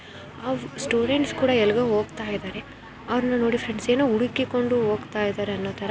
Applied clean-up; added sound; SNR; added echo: none; none; none; none.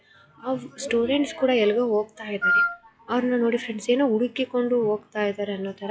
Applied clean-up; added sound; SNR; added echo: classical method log-MMSE.